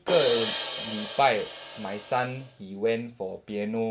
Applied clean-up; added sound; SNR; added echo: none; Crash cymbal; 6 dB; none.